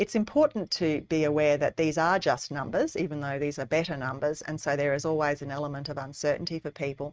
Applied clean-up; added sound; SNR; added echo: neural mask model RNNoise.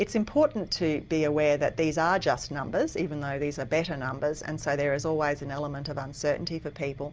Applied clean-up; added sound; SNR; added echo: none; Mechanisms; 20 dB; none.